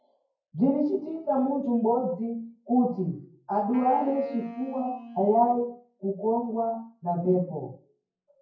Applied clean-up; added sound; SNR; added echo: classical method WPE with log-MMSE.